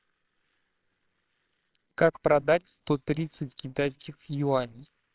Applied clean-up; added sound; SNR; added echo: neural separator model SepFormer WHAMR!.